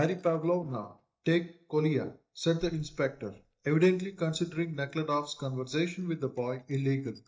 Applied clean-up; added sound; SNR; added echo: neural mask model DeepFilterNet 3.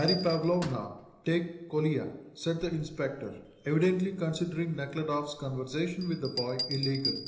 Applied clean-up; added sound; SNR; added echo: none; Bell; 11 dB; reverberation time 1.0 s.